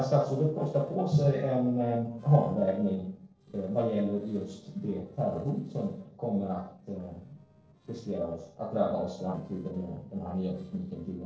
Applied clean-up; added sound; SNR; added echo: neural separator model SepFormer DNS4.